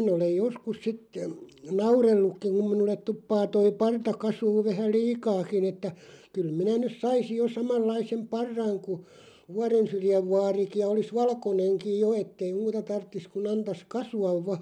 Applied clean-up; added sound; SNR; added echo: none; none; none; none.